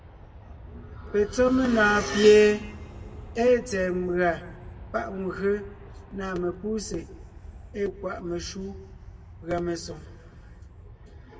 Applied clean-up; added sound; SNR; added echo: none; Aircraft; 16 dB; reverberation time 1.1 s.